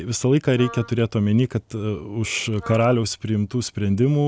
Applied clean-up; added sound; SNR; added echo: none; Wind instrument, woodwind instrument; 19 dB; none.